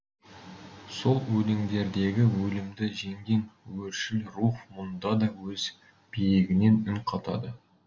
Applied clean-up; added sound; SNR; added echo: none; none; none; none.